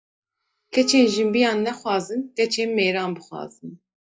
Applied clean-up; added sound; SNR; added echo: classical method log-MMSE.